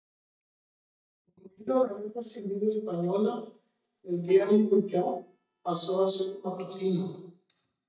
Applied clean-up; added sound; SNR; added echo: neural mask model DeepFilterNet 3.